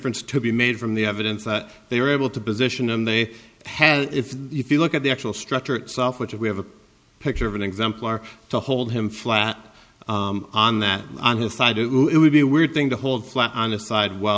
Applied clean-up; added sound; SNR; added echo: none; none; none; none.